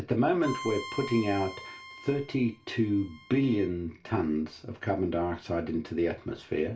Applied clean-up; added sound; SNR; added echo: none; Bowed string instrument; 14 dB; reverberation time 0.3 s.